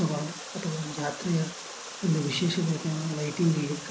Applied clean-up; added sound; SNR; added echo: none; Water; 11 dB; none.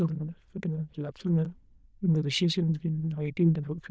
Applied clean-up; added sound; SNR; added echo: neural diffusion model UNIVERSE++.